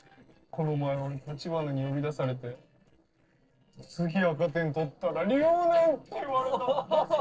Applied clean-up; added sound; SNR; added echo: neural separator model SepFormer DNS4.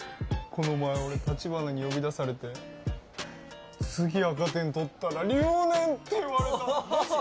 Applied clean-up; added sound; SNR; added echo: none; none; none; none.